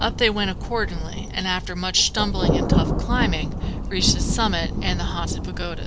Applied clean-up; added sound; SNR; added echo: none; Thunder; -1 dB; none.